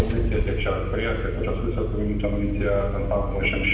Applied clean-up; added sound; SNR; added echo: none; Engine starting / Car; 0 dB; reverberation time 1.1 s.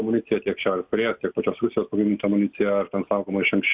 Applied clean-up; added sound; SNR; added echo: none; none; none; none.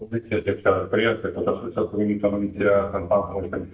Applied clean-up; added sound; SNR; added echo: neural mask model DeepFilterNet 3.